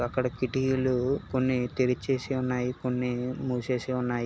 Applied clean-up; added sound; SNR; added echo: none; none; none; none.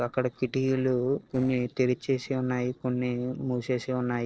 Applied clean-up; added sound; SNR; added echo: neural separator model SepFormer DNS4.